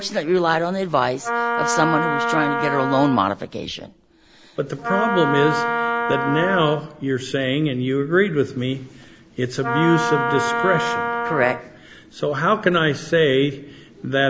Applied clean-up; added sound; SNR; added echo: none; Wind instrument, woodwind instrument; 2 dB; none.